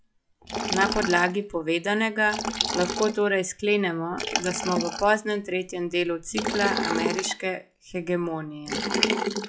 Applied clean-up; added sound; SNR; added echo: classical method log-MMSE.